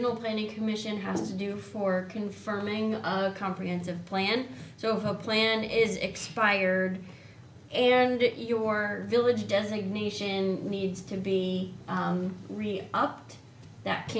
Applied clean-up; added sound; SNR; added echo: none; none; none; none.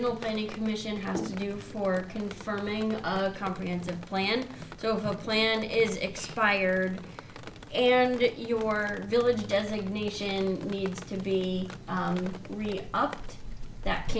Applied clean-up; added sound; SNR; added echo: none; Drip; 12 dB; none.